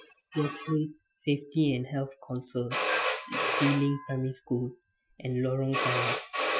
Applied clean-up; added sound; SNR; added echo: classical method Wiener filter.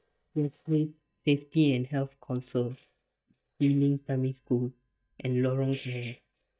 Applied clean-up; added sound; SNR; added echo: neural mask model DeepFilterNet 3.